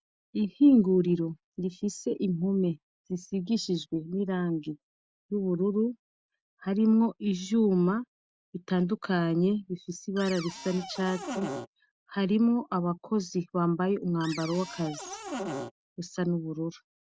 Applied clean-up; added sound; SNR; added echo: none; Cupboard open or close; 9 dB; none.